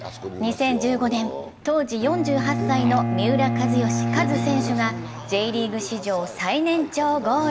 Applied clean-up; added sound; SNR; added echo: none; Bowed string instrument; 4 dB; reverberation time 1.2 s.